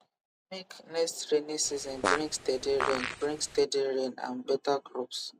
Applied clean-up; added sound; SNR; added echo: none; Fart; 3 dB; none.